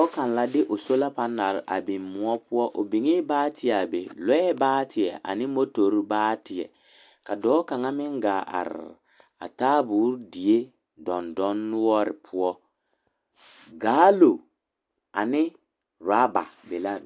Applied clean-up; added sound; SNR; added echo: none; none; none; none.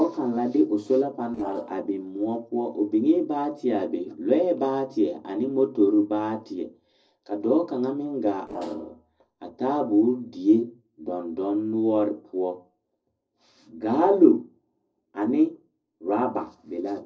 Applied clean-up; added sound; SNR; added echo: neural separator model SepFormer DNS4.